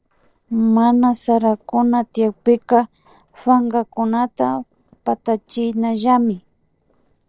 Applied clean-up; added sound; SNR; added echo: neural separator model SepFormer DNS4.